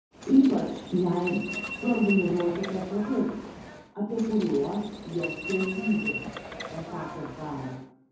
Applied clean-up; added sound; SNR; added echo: none; Subway, metro, underground; 10 dB; reverberation time 0.9 s.